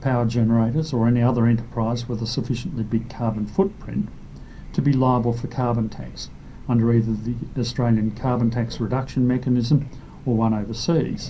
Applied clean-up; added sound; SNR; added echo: none; Train; 15 dB; reverberation time 0.3 s.